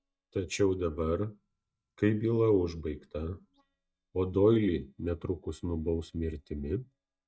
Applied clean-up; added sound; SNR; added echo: neural mask model DeepFilterNet 3.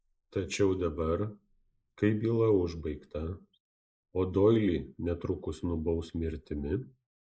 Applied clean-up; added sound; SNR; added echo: neural mask model Resemble Enhance denoiser.